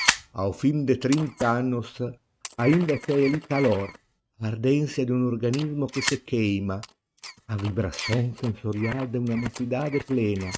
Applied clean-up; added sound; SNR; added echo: neural mask model RNNoise.